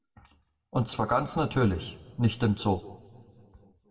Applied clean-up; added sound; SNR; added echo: none; none; none; reverberation time 1.0 s.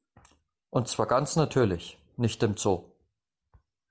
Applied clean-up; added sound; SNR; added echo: none; none; none; none.